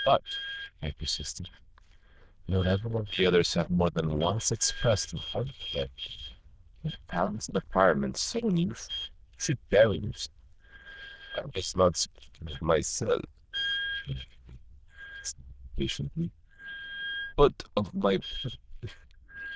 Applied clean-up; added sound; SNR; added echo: neural diffusion model UNIVERSE++.